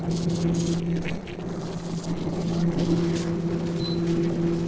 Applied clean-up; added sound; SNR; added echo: neural separator model SepFormer DNS4.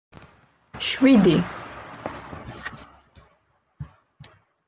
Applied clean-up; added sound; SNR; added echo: none; none; none; none.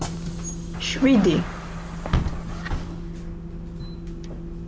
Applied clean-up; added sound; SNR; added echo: none; Bus / Engine; 3 dB; none.